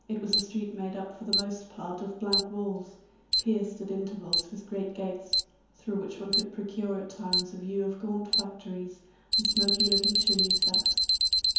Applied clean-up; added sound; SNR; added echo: none; Alarm; -3 dB; reverberation time 0.9 s.